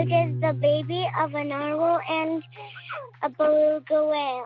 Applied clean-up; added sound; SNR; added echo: none; Piano; 10 dB; none.